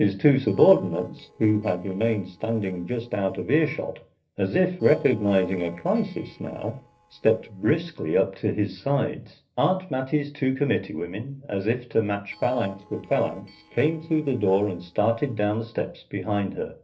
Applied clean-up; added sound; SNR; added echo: neural separator model SepFormer DNS4.